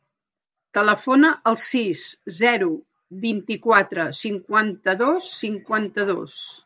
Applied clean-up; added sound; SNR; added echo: none; none; none; none.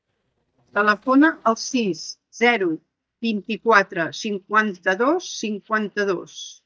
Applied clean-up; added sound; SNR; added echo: neural mask model DeepFilterNet 3.